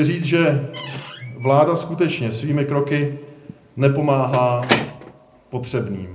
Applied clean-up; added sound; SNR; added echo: none; Squeak / Slam / Wood; 11 dB; reverberation time 0.4 s.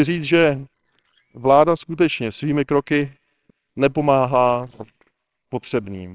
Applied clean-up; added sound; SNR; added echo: neural separator model SepFormer WHAMR!.